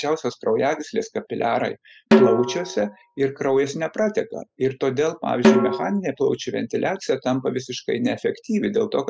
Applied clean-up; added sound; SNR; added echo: classical method spectral subtraction.